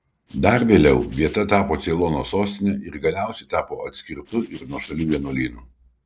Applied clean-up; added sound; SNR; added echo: neural separator model SepFormer DNS4.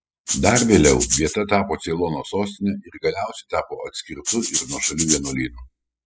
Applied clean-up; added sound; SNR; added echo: classical method spectral subtraction.